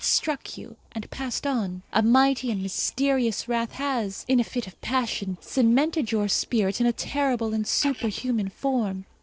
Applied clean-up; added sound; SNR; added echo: neural separator model SepFormer DNS4.